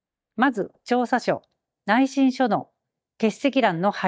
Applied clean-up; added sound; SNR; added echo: neural mask model DeepFilterNet 3.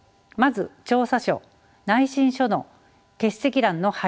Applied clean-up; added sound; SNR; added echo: none; none; none; none.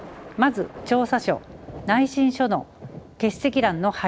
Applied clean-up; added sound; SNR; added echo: none; Thunder; 17 dB; none.